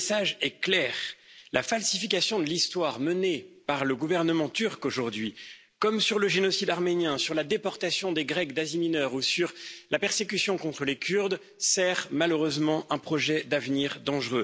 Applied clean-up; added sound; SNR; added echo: none; none; none; none.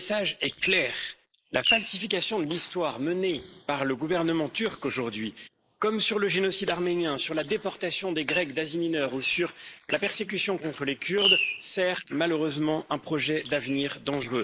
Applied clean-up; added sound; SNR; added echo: neural mask model Resemble Enhance denoiser.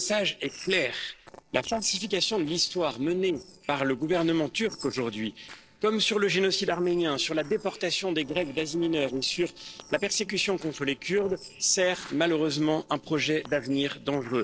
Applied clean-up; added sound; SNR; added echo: neural separator model SepFormer DNS4.